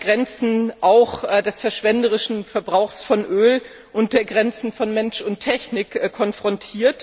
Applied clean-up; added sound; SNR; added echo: none; none; none; none.